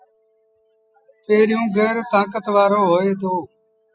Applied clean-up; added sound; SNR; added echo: classical method spectral subtraction.